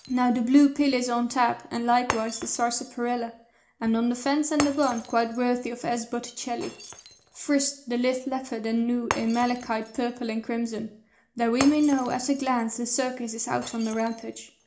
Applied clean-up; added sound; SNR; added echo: none; Shatter; 15 dB; reverberation time 0.4 s.